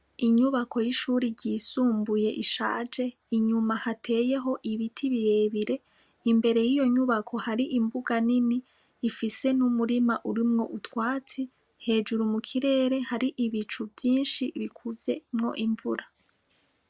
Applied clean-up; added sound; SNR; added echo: none; none; none; none.